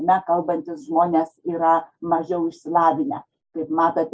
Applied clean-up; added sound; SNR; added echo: none; none; none; none.